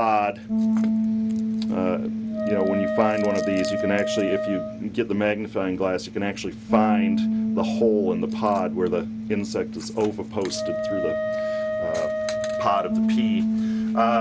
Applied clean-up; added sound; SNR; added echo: none; Bass guitar + Wind instrument, woodwind instrument; -1 dB; none.